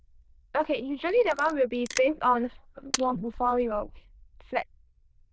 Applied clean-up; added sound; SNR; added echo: neural diffusion model UNIVERSE++.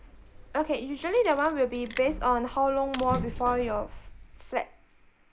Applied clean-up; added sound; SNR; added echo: none; Camera + Sliding door; 11 dB; none.